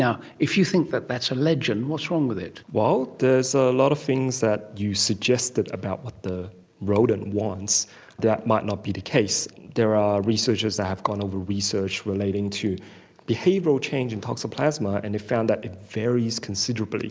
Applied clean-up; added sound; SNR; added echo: none; none; none; none.